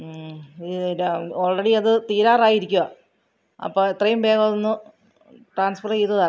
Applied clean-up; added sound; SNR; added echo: none; none; none; none.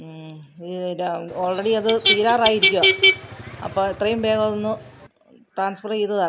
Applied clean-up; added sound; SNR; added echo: none; Motor vehicle (road); 0 dB; none.